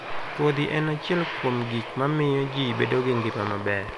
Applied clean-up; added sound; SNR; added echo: none; Aircraft; 9 dB; none.